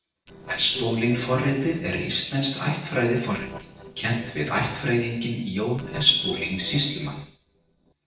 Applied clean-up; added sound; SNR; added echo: neural separator model SepFormer DNS4.